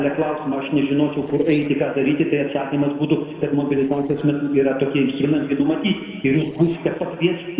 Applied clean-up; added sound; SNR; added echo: neural separator model SepFormer DNS4.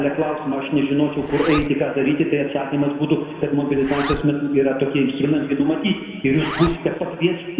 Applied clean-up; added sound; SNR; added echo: none; Zipper (clothing); 15 dB; reverberation time 2.0 s.